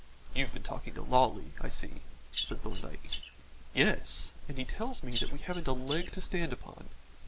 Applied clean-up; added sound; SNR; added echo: none; Bird vocalization, bird call, bird song; 7 dB; none.